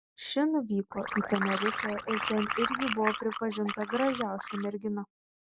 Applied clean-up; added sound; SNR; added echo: none; Liquid; 2 dB; none.